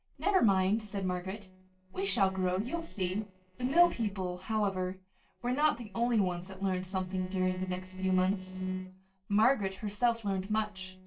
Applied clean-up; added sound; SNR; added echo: neural separator model SepFormer DNS4.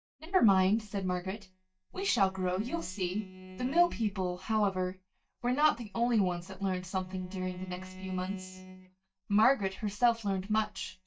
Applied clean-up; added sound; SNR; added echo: neural mask model DeepFilterNet 3.